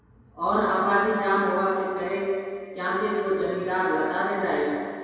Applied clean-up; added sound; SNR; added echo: none; none; none; reverberation time 2.2 s.